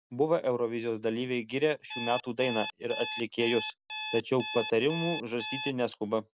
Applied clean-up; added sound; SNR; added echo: none; Alarm; 8 dB; none.